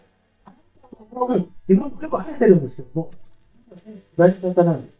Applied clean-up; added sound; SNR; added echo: neural mask model DeepFilterNet 3.